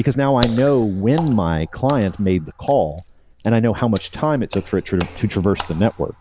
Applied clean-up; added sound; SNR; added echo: none; Water / Splash, splatter; 15 dB; none.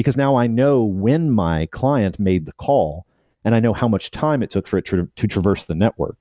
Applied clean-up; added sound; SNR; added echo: none; none; none; none.